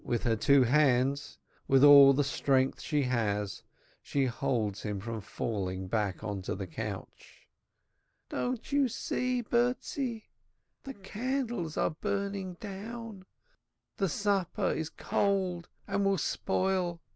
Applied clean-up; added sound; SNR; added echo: none; Brass instrument; 19 dB; none.